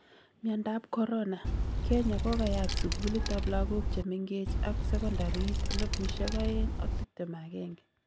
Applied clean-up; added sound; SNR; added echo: none; Wind; -4 dB; none.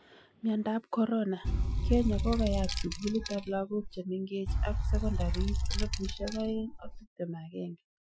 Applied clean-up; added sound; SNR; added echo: classical method Wiener filter.